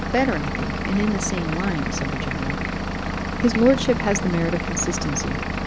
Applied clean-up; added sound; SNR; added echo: none; Engine / Vehicle; 2 dB; none.